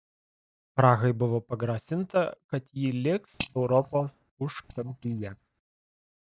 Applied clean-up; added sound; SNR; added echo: neural mask model DeepFilterNet 3.